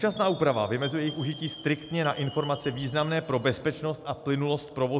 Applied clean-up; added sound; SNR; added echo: none; Chime; 18 dB; none.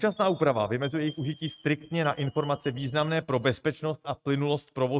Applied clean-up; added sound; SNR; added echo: neural mask model RNNoise.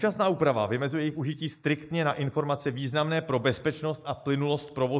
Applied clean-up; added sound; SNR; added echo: neural mask model Resemble Enhance denoiser.